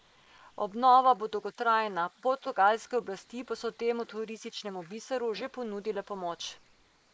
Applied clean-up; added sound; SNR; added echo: neural mask model Resemble Enhance denoiser.